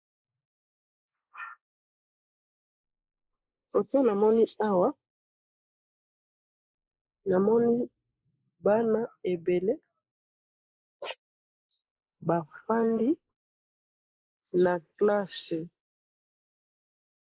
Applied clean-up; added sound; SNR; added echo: neural mask model Resemble Enhance denoiser.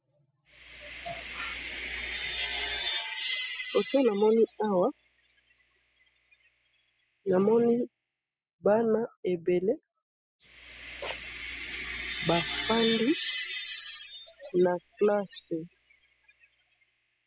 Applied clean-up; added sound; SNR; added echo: classical method spectral subtraction.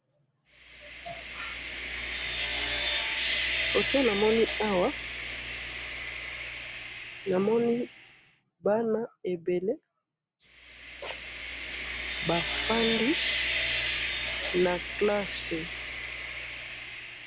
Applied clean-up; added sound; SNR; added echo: none; Sawing; 2 dB; none.